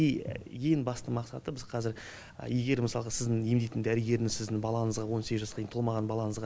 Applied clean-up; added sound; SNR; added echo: none; none; none; none.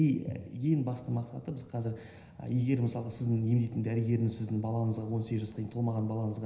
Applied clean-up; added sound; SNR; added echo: none; none; none; reverberation time 0.9 s.